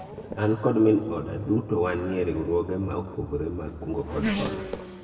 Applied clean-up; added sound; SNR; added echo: none; Race car, auto racing / Accelerating, revving, vroom; 10 dB; reverberation time 1.8 s.